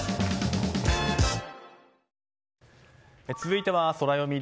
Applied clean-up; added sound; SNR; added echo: none; none; none; none.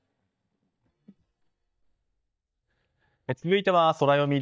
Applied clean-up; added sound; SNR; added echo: neural mask model DeepFilterNet 3.